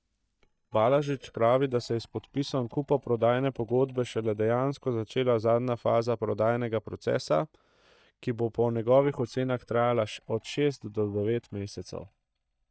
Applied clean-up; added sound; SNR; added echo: neural mask model DeepFilterNet 3.